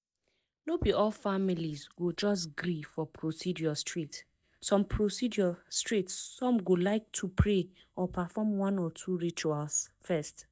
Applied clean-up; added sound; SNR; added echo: neural mask model DeepFilterNet 3.